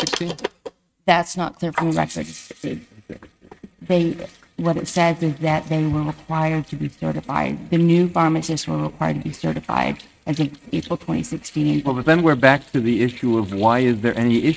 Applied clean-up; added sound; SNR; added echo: neural mask model RNNoise.